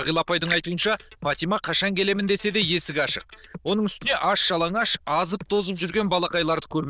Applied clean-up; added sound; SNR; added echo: neural diffusion model UNIVERSE++.